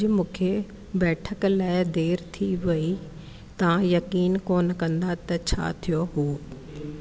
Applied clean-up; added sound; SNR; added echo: none; none; none; none.